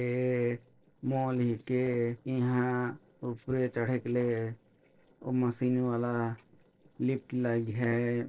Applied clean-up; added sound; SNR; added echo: neural separator model SepFormer DNS4.